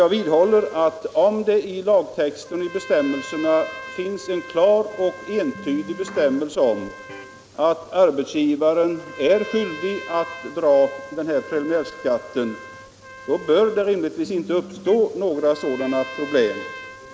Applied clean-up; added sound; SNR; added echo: none; Trumpet + Electric guitar; 17 dB; none.